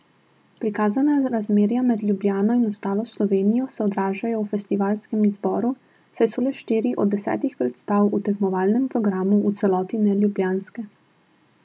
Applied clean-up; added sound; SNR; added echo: none; none; none; none.